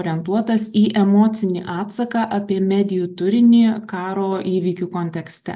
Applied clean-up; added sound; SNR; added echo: none; none; none; none.